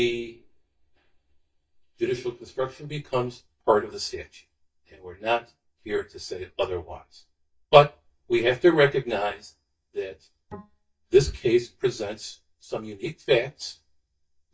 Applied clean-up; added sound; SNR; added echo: neural mask model DeepFilterNet 3.